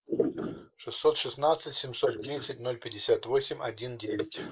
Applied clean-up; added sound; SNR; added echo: neural mask model Resemble Enhance denoiser.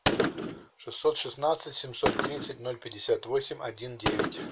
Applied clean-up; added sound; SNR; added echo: none; Gunshot, gunfire; 1 dB; none.